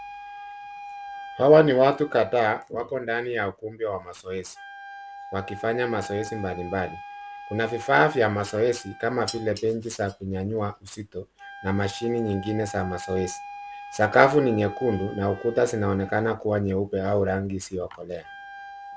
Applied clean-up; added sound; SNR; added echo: none; Wind instrument, woodwind instrument + Dishes, pots, and pans; 16 dB; none.